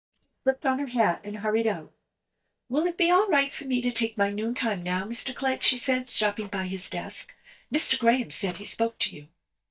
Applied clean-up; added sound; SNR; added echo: neural mask model DeepFilterNet 3.